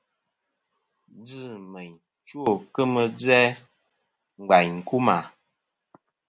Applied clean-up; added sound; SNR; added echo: none; none; none; none.